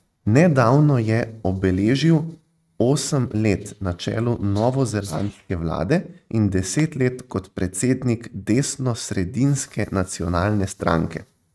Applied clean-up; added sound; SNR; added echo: neural mask model RNNoise.